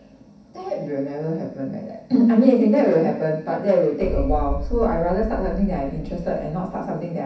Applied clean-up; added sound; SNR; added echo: none; Boom; 6 dB; reverberation time 0.7 s.